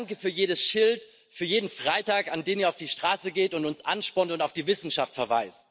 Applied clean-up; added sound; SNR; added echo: none; none; none; none.